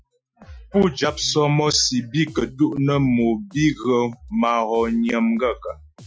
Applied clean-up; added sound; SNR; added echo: classical method Wiener filter.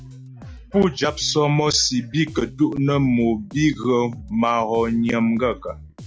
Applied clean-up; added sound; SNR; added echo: none; Bass guitar; 18 dB; none.